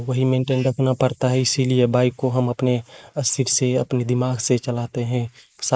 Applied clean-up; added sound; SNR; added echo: neural mask model Resemble Enhance denoiser.